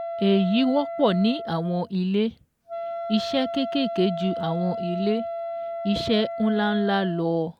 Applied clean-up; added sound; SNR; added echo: none; Wind instrument, woodwind instrument; 8 dB; none.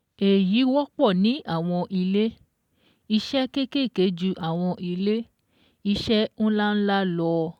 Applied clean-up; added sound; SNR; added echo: none; none; none; none.